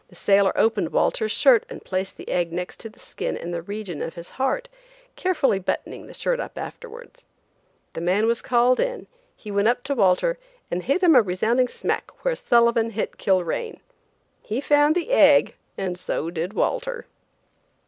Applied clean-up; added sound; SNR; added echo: none; none; none; none.